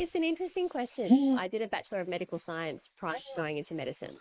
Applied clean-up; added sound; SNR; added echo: neural mask model Resemble Enhance denoiser.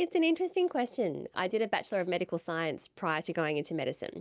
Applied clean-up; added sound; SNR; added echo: none; none; none; none.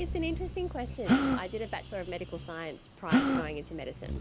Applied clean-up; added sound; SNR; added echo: none; Gasp + Bird vocalization, bird call, bird song; -5 dB; none.